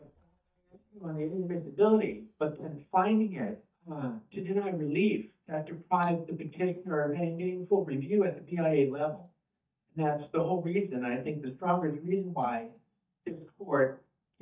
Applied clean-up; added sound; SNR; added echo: neural mask model DeepFilterNet 3.